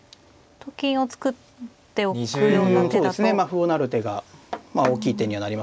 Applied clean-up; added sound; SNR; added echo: none; none; none; none.